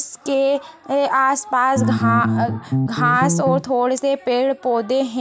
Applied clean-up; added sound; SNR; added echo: none; Bass guitar; 1 dB; none.